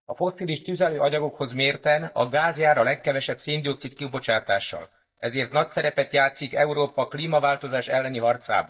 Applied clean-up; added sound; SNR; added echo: neural mask model DeepFilterNet 3.